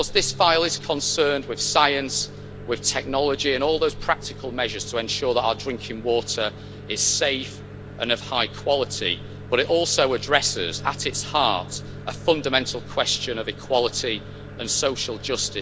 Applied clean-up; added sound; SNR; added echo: none; Microwave oven; 13 dB; none.